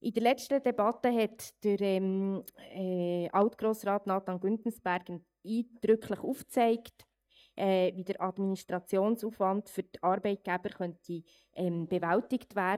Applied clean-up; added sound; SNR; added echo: neural mask model DeepFilterNet 3.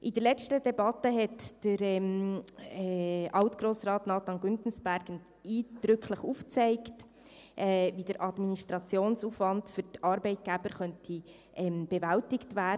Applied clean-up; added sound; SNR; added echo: none; none; none; none.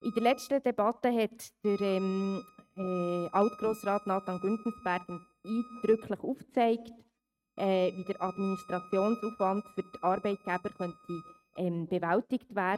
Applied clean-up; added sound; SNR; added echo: neural mask model RNNoise.